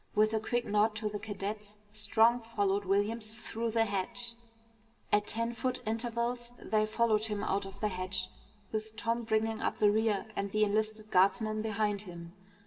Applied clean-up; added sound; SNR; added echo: none; none; none; reverberation time 0.7 s.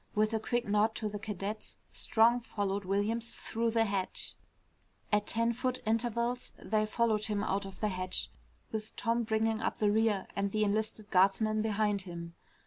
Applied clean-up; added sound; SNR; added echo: none; none; none; none.